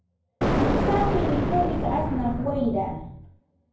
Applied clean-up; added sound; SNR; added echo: none; Explosion; -2 dB; reverberation time 0.9 s.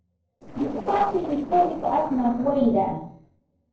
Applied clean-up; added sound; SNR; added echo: neural separator model SepFormer DNS4.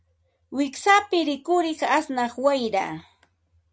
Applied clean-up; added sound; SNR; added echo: none; none; none; none.